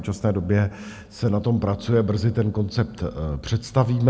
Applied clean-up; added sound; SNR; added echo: none; none; none; none.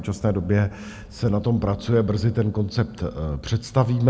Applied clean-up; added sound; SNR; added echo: none; Wind; 20 dB; none.